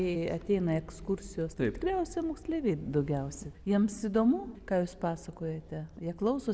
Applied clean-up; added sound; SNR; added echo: none; none; none; none.